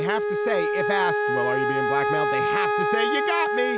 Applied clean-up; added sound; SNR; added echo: none; Wind instrument, woodwind instrument; -5 dB; none.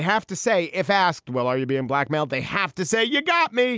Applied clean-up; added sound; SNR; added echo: none; none; none; none.